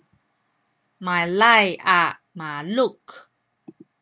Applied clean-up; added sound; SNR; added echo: none; none; none; none.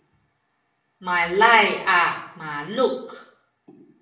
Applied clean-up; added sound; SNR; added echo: none; none; none; reverberation time 0.6 s.